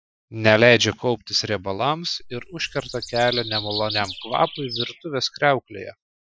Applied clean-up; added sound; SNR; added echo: classical method Wiener filter.